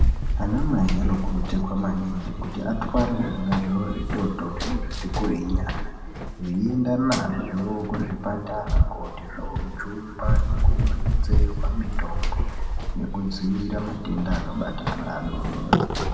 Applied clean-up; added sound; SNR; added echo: none; Run; -2 dB; reverberation time 1.9 s.